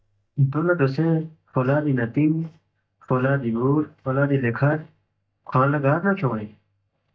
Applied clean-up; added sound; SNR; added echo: neural mask model DeepFilterNet 3.